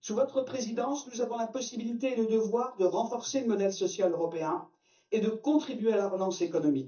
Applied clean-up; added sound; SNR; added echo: neural mask model DeepFilterNet 3.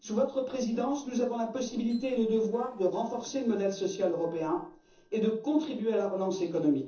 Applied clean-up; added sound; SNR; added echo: neural separator model SepFormer DNS4.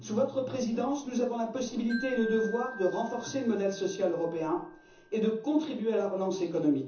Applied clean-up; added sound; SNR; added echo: none; Wind chime; 18 dB; reverberation time 0.7 s.